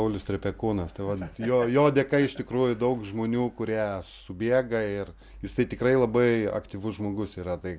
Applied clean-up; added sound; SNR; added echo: none; none; none; none.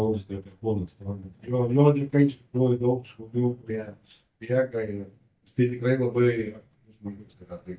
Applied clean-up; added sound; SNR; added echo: neural mask model DeepFilterNet 3.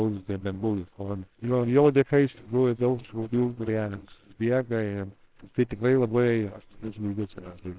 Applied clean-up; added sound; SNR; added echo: neural separator model SepFormer WHAMR!.